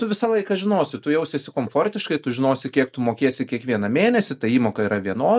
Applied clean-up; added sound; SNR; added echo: neural mask model Resemble Enhance denoiser.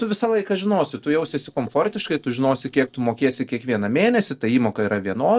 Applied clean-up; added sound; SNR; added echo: neural separator model SepFormer DNS4.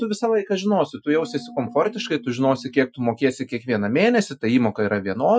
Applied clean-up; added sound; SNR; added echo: classical method Wiener filter.